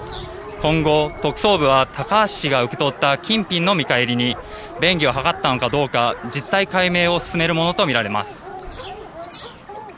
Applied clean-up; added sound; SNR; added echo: none; Bird vocalization, bird call, bird song + Dog; 12 dB; none.